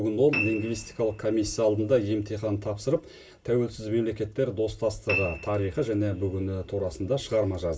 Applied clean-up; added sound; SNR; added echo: none; Piano; 13 dB; reverberation time 0.2 s.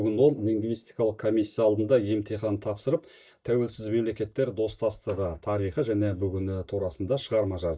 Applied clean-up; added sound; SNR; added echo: neural mask model DeepFilterNet 3.